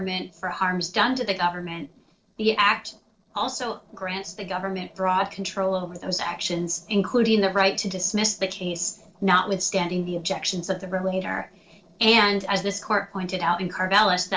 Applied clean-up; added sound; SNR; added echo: neural separator model SepFormer DNS4.